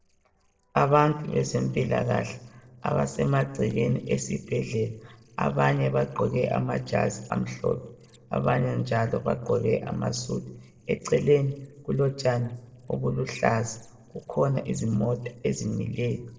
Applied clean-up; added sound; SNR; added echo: neural separator model SepFormer DNS4.